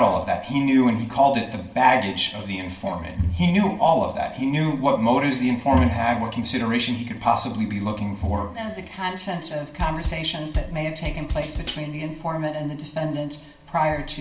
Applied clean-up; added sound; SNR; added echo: none; Drum kit; 6 dB; reverberation time 0.8 s.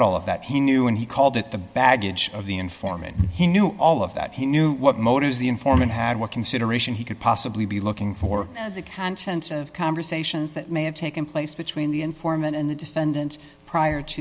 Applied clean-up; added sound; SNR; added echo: none; none; none; none.